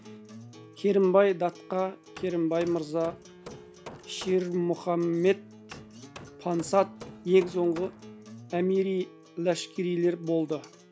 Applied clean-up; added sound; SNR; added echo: none; Hammer + Acoustic guitar; 19 dB; none.